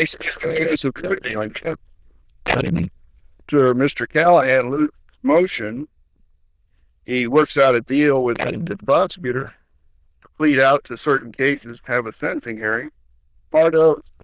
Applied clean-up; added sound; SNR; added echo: neural diffusion model UNIVERSE++.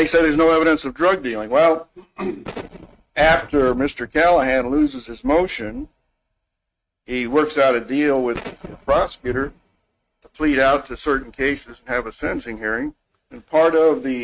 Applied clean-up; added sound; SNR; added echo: neural mask model RNNoise.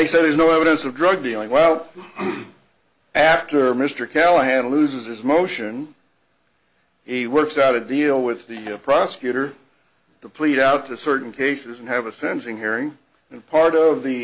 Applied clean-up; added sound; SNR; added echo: none; none; none; none.